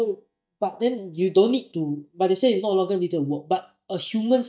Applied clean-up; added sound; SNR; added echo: neural mask model DeepFilterNet 3.